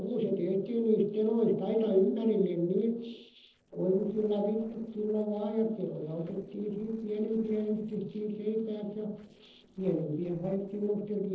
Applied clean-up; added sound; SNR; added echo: neural separator model SepFormer DNS4.